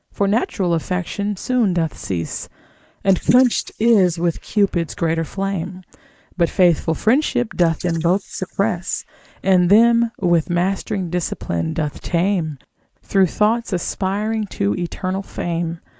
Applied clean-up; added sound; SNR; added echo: neural mask model Resemble Enhance denoiser.